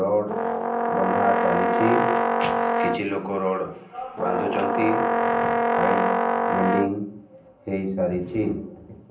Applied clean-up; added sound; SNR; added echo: none; Brass instrument; -4 dB; reverberation time 0.6 s.